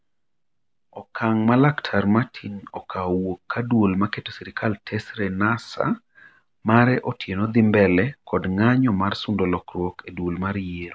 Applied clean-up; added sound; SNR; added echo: none; none; none; none.